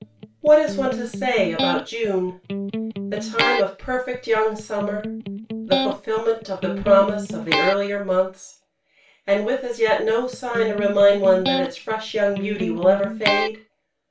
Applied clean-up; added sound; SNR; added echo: none; Electric guitar; 5 dB; reverberation time 0.3 s.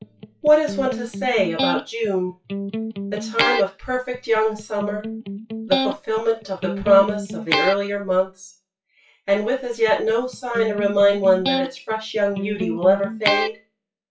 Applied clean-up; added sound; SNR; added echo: classical method WPE with log-MMSE.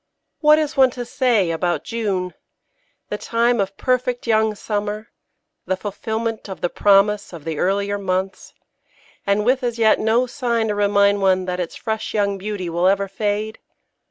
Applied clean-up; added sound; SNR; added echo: none; none; none; none.